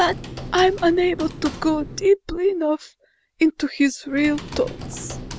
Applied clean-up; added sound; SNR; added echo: none; Typing; 14 dB; none.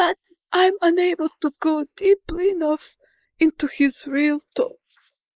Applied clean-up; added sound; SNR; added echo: neural mask model Resemble Enhance denoiser.